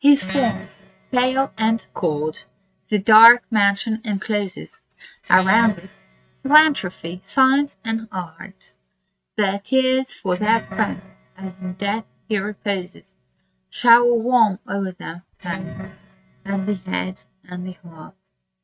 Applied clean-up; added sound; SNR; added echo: neural mask model RNNoise.